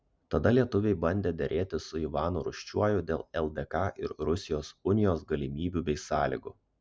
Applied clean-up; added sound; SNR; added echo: none; none; none; none.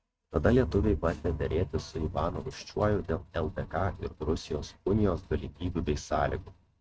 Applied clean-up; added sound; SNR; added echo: neural mask model RNNoise.